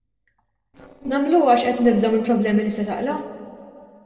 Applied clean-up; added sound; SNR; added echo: neural separator model SepFormer DNS4.